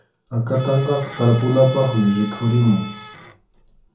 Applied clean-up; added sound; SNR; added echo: none; Bowed string instrument; 17 dB; reverberation time 0.6 s.